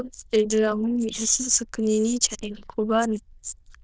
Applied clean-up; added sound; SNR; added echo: neural diffusion model UNIVERSE++.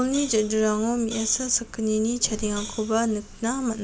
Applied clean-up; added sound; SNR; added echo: none; Hi-hat; 15 dB; none.